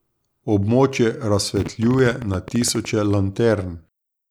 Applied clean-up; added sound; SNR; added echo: none; Fart; 14 dB; none.